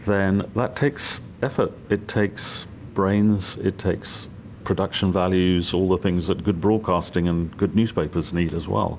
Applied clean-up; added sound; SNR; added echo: none; none; none; none.